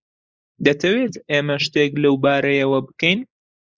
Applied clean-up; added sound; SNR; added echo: neural mask model Resemble Enhance denoiser.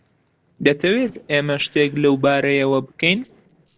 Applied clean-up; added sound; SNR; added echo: neural separator model SepFormer DNS4.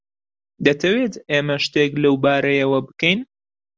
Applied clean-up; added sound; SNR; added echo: none; none; none; none.